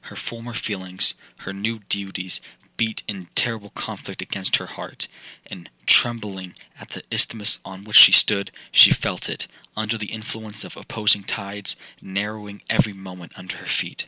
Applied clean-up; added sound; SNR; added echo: none; none; none; none.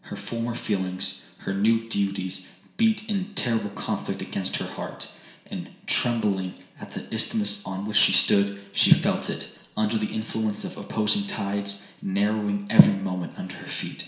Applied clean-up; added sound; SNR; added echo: none; none; none; reverberation time 0.7 s.